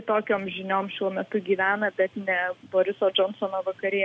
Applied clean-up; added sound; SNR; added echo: none; none; none; none.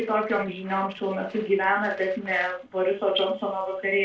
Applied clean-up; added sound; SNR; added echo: neural separator model SepFormer DNS4.